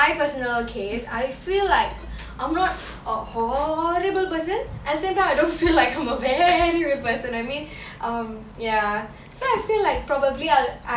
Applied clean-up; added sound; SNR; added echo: none; none; none; none.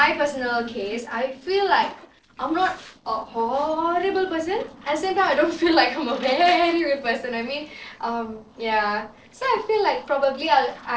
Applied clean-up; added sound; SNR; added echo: neural separator model SepFormer DNS4.